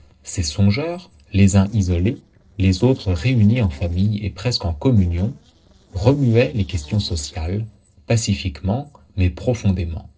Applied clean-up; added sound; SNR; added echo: neural separator model SepFormer DNS4.